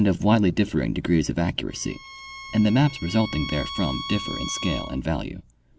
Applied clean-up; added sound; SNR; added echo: none; Bowed string instrument; 12 dB; none.